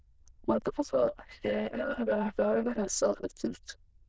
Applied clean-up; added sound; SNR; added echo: neural diffusion model UNIVERSE++.